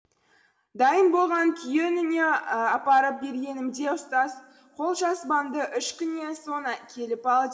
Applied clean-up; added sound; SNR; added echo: none; none; none; reverberation time 2.6 s.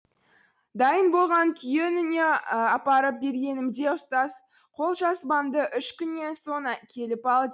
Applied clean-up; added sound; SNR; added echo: none; none; none; none.